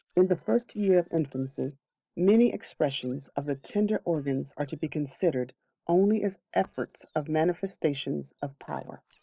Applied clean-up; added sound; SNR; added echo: neural separator model SepFormer DNS4.